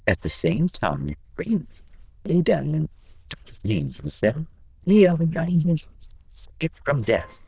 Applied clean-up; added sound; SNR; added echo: neural diffusion model UNIVERSE++.